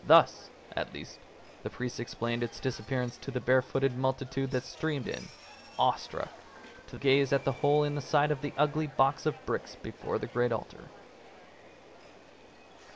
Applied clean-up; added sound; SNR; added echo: none; Subway, metro, underground; 20 dB; none.